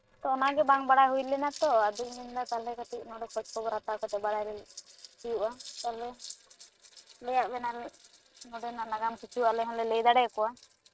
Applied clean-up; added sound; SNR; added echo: neural mask model RNNoise.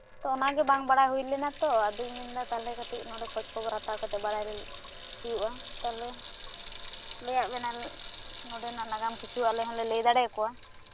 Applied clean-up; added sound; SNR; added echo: none; Sink (filling or washing) / Water tap, faucet; 8 dB; none.